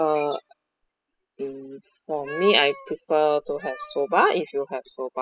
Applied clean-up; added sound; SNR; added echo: classical method spectral subtraction.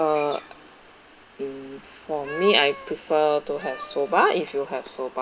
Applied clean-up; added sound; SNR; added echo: none; Meow; 16 dB; none.